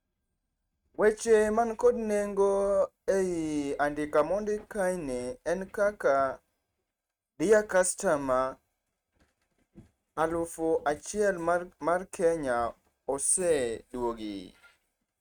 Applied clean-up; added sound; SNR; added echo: neural mask model RNNoise.